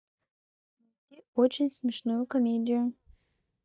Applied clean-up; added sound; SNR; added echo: neural mask model DeepFilterNet 3.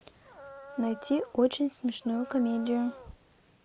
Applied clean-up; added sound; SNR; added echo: none; Dog; 17 dB; none.